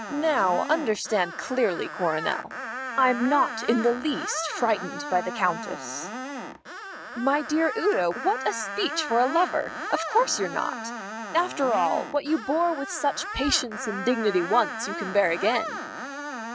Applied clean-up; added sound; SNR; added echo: none; Screech; 8 dB; none.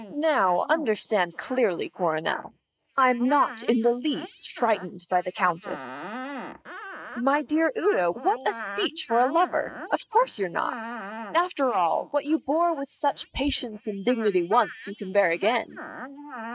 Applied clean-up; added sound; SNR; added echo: neural mask model Resemble Enhance denoiser.